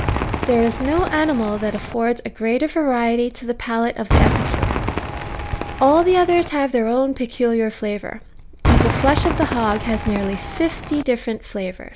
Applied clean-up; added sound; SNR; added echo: none; Cheering / Fireworks; 4 dB; none.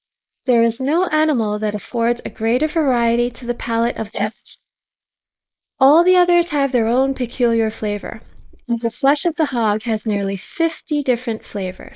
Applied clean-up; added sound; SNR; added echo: neural mask model Resemble Enhance denoiser.